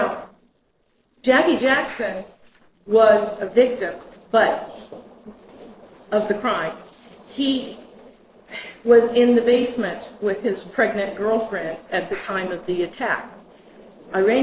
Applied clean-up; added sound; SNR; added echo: neural separator model SepFormer DNS4.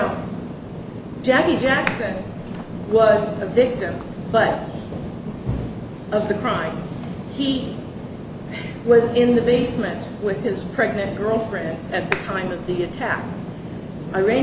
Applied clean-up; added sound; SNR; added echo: none; Clapping; 12 dB; none.